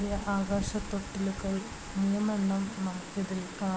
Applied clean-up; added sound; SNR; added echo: none; none; none; none.